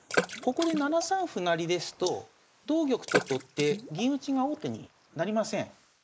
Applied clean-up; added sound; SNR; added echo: neural mask model Resemble Enhance denoiser.